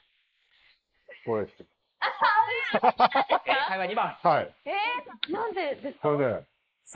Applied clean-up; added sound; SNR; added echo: neural mask model Resemble Enhance denoiser.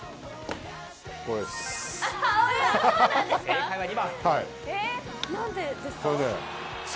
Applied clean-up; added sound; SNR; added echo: none; none; none; none.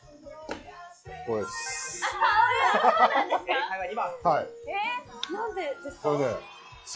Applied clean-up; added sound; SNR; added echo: classical method log-MMSE.